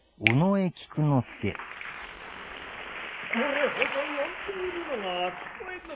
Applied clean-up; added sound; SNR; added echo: neural mask model Resemble Enhance denoiser.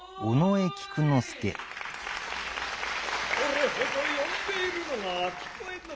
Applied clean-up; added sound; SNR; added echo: none; none; none; none.